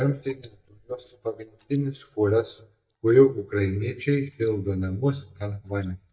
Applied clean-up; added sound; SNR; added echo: neural mask model DeepFilterNet 3.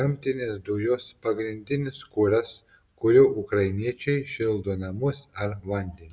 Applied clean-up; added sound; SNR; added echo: none; none; none; none.